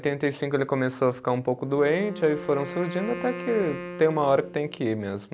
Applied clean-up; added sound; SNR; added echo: none; Wind instrument, woodwind instrument; 13 dB; none.